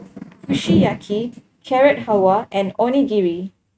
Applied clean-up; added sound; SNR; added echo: neural mask model RNNoise.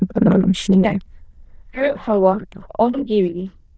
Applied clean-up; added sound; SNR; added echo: neural diffusion model UNIVERSE++.